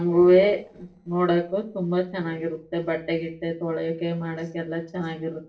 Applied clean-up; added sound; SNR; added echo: neural separator model SepFormer DNS4.